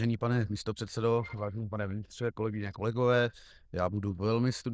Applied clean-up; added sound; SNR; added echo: neural diffusion model UNIVERSE++.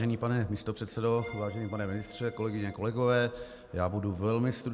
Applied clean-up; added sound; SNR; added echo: none; Accordion; 18 dB; none.